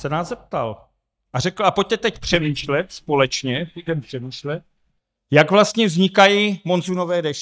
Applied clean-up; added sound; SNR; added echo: neural mask model DeepFilterNet 3.